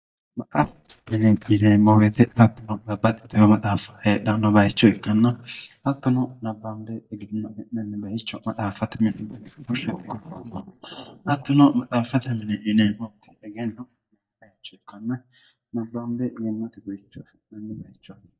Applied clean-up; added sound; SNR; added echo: neural mask model DeepFilterNet 3.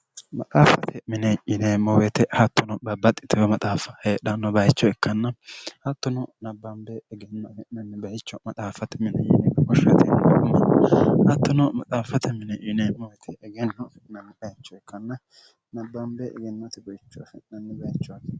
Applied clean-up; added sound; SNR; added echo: none; none; none; none.